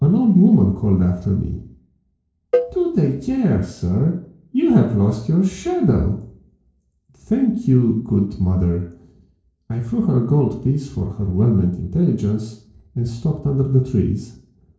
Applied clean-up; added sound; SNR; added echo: neural separator model SepFormer DNS4.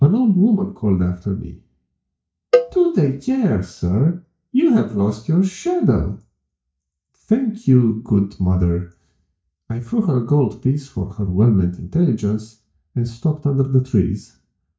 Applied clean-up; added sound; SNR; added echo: neural mask model DeepFilterNet 3.